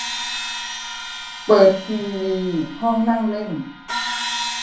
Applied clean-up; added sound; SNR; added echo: none; Crash cymbal; 8 dB; reverberation time 0.5 s.